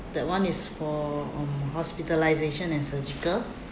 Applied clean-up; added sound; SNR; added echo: none; Subway, metro, underground; 14 dB; none.